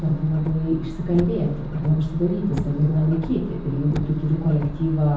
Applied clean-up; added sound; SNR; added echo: none; Car; 11 dB; reverberation time 0.7 s.